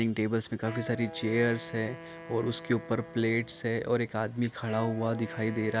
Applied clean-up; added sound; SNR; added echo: none; Wind instrument, woodwind instrument; 15 dB; none.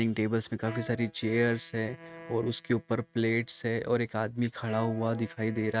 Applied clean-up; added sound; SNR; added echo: neural mask model RNNoise.